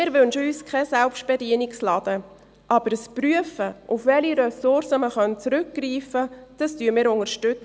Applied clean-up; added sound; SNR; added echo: none; none; none; none.